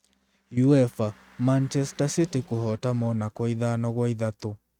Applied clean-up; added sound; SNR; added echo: neural mask model RNNoise.